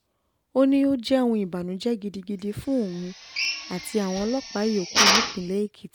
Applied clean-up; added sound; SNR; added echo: none; Drill; 2 dB; none.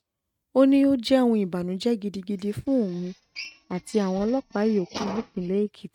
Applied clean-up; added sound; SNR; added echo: neural mask model RNNoise.